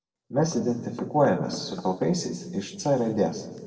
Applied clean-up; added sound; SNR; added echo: neural separator model SepFormer DNS4.